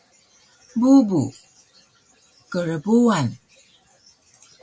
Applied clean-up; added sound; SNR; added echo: none; none; none; none.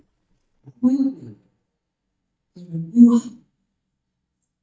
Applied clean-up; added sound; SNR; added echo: neural mask model DeepFilterNet 3.